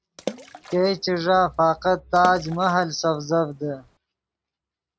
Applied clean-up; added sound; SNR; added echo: none; Water / Splash, splatter; 16 dB; none.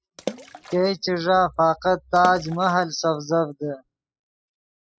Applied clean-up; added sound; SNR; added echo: classical method spectral subtraction.